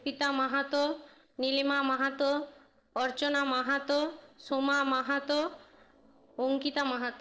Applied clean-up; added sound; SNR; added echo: neural separator model SepFormer DNS4.